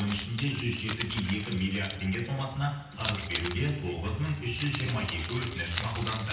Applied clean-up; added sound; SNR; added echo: none; Keys jangling; 10 dB; reverberation time 0.9 s.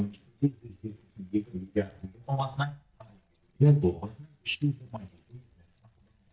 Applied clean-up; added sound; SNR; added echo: neural mask model DeepFilterNet 3.